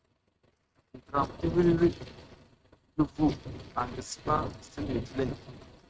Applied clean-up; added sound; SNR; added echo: neural mask model RNNoise.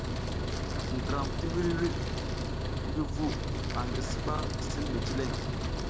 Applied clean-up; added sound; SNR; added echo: none; Bus + Truck; -5 dB; none.